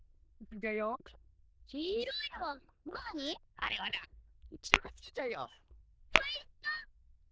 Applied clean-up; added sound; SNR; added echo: neural diffusion model UNIVERSE++.